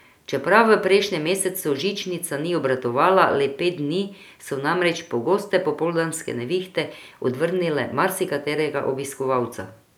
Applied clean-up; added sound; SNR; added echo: none; none; none; none.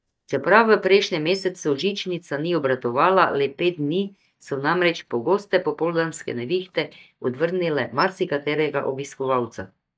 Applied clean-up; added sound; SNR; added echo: neural mask model DeepFilterNet 3.